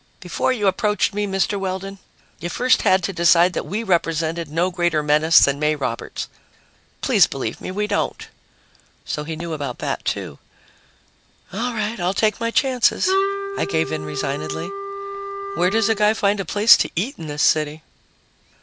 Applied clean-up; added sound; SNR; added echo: none; Wind instrument, woodwind instrument; 4 dB; none.